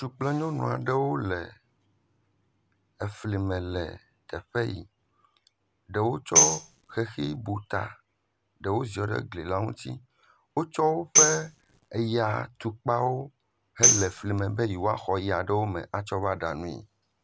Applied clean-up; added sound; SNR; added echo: none; Tambourine; -4 dB; none.